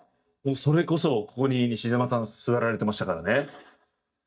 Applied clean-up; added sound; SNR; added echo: neural mask model DeepFilterNet 3.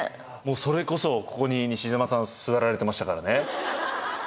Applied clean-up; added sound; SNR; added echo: none; none; none; none.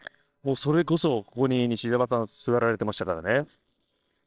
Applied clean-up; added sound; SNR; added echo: neural separator model SepFormer WHAMR!.